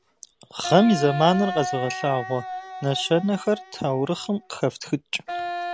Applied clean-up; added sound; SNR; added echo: none; Wind instrument, woodwind instrument; 9 dB; none.